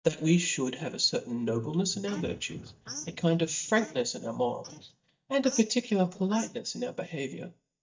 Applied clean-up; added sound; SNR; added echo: neural mask model DeepFilterNet 3.